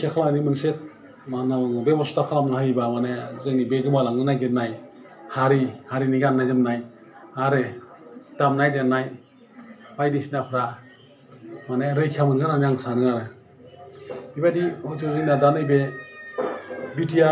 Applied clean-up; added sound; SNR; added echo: none; none; none; reverberation time 0.3 s.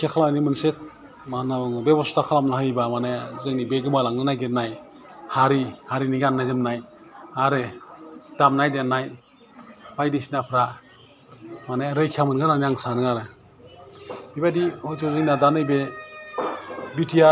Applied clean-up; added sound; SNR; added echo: none; none; none; none.